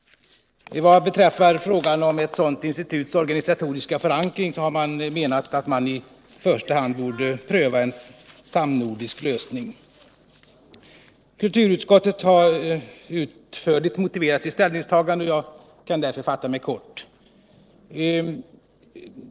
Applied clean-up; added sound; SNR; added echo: neural separator model SepFormer DNS4.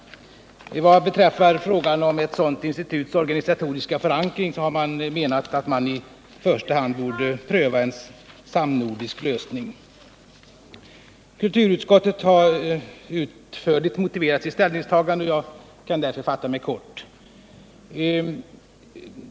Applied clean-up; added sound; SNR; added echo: none; Wind instrument, woodwind instrument; 18 dB; none.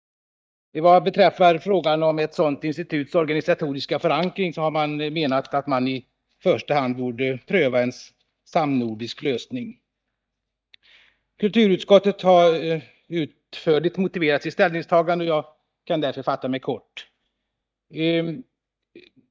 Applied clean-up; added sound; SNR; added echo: neural mask model DeepFilterNet 3.